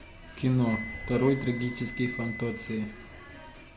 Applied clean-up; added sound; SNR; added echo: none; Wind instrument, woodwind instrument; 13 dB; none.